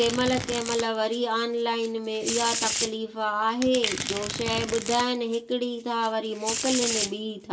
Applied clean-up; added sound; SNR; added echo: none; Domestic sounds, home sounds; 6 dB; reverberation time 0.2 s.